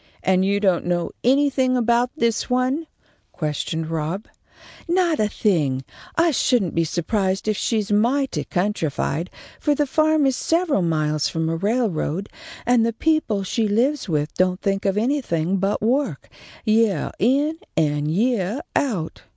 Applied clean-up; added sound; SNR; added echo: none; none; none; none.